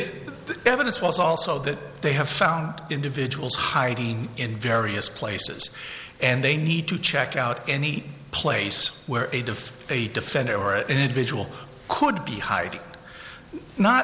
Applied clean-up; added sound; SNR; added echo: none; none; none; none.